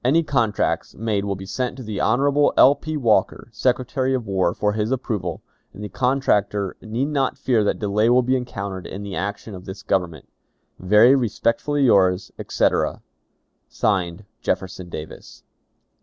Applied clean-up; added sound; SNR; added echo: none; none; none; none.